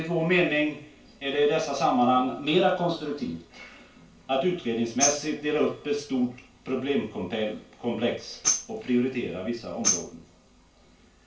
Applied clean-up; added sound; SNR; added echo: none; Tambourine; 5 dB; reverberation time 0.2 s.